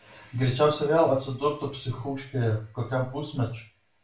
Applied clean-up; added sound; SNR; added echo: none; none; none; reverberation time 0.3 s.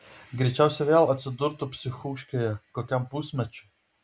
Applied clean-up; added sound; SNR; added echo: none; none; none; none.